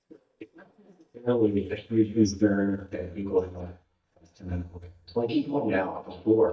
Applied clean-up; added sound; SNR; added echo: neural mask model DeepFilterNet 3.